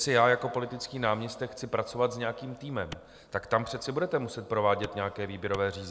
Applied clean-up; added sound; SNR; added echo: none; Clapping; 15 dB; none.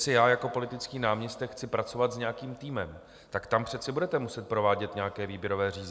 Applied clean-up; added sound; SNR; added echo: none; none; none; none.